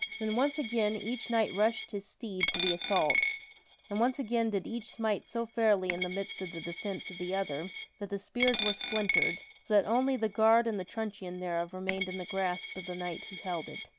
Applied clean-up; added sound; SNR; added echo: none; Coin (dropping); 5 dB; none.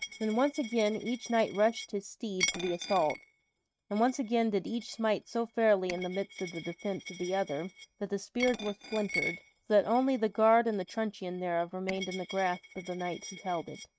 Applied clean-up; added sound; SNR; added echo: neural mask model RNNoise.